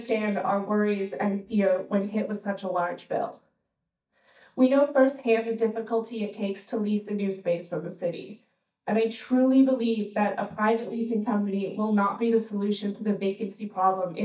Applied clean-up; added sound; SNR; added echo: neural mask model DeepFilterNet 3.